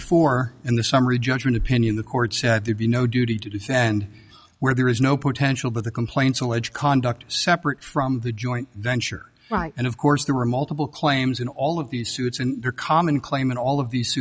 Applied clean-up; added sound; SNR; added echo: none; none; none; none.